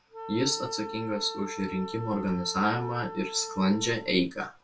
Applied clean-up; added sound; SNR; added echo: none; Wind instrument, woodwind instrument; 10 dB; reverberation time 0.2 s.